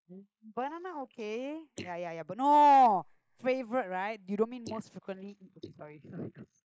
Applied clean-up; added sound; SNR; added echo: neural mask model Resemble Enhance denoiser.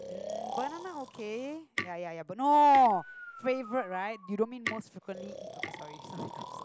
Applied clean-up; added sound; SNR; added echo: none; Tick + Breathing; 11 dB; none.